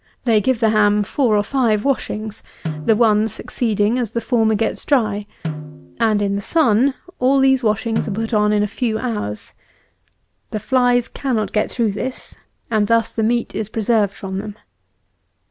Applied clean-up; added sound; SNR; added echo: none; Snare drum; 14 dB; none.